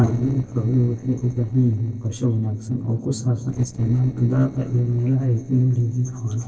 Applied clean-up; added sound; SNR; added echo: neural separator model SepFormer DNS4.